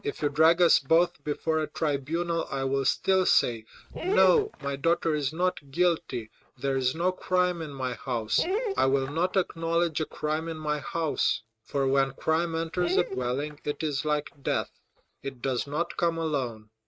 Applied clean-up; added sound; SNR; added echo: neural mask model RNNoise.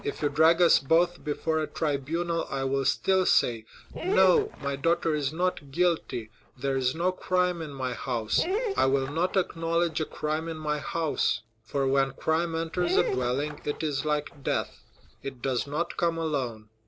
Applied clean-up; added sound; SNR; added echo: none; Dog; 12 dB; none.